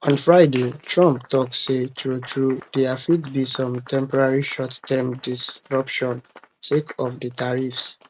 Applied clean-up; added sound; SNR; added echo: neural mask model RNNoise.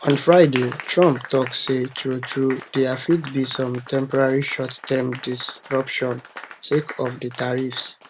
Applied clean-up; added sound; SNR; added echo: none; Applause; 15 dB; none.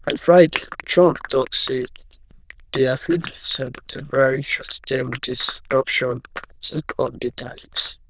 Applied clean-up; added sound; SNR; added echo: neural diffusion model UNIVERSE++.